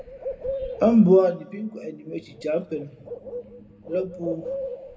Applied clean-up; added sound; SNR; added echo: none; Bird; 10 dB; reverberation time 1.1 s.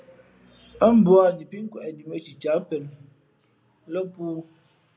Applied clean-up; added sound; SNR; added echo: none; none; none; none.